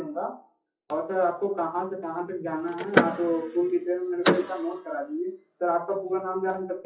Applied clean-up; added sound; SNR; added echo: classical method WPE with log-MMSE.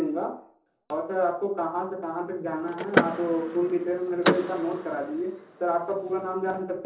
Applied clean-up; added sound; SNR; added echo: none; Door / Car; 2 dB; reverberation time 0.6 s.